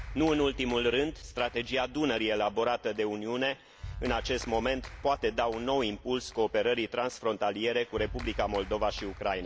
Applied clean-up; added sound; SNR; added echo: none; Clapping; 14 dB; none.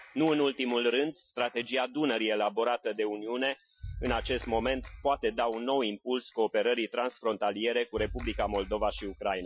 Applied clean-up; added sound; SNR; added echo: classical method Wiener filter.